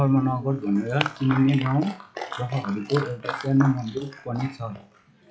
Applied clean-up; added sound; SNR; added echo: classical method log-MMSE.